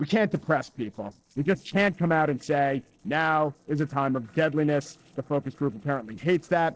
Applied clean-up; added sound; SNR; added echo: neural separator model SepFormer DNS4.